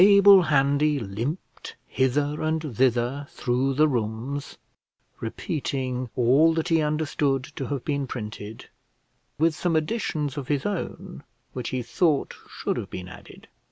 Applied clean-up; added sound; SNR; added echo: none; none; none; none.